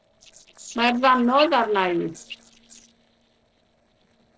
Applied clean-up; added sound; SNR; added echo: neural separator model SepFormer DNS4.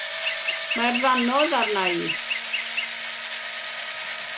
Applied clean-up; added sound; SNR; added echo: none; Chirp, tweet + Engine / Drill; -1 dB; none.